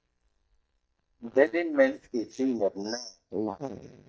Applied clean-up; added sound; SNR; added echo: neural mask model DeepFilterNet 3.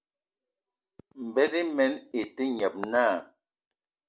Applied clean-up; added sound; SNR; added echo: none; none; none; none.